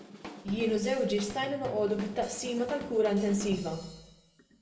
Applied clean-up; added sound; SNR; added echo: none; Drum / Drum kit; 13 dB; reverberation time 0.6 s.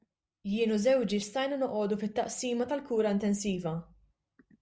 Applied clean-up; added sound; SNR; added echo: none; none; none; none.